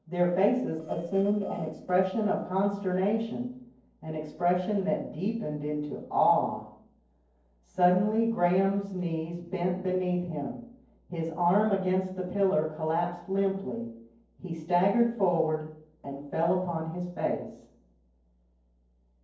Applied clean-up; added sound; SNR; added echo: neural separator model SepFormer DNS4.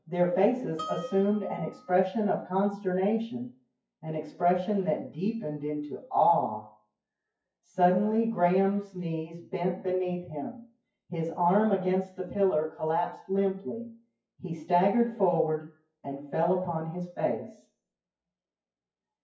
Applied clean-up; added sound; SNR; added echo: classical method WPE with log-MMSE.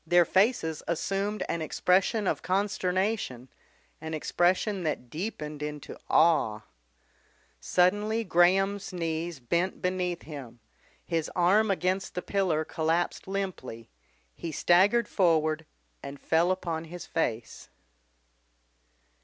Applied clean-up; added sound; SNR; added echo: none; none; none; none.